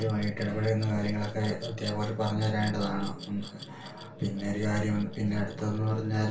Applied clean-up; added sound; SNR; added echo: none; Glass; 19 dB; reverberation time 0.3 s.